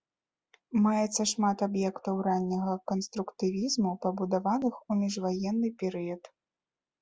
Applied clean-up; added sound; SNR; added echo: none; none; none; none.